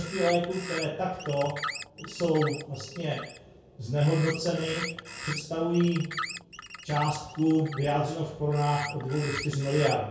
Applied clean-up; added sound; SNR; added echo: none; Bird; 11 dB; reverberation time 0.6 s.